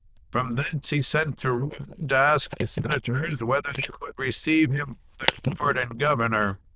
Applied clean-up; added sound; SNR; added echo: neural diffusion model UNIVERSE++.